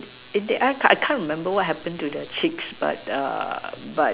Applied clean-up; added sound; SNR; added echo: none; none; none; none.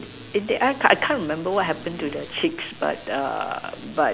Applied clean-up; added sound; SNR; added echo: none; Accelerating, revving, vroom; 20 dB; none.